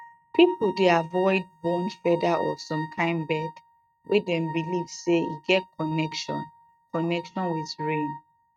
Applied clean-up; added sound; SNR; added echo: neural mask model RNNoise.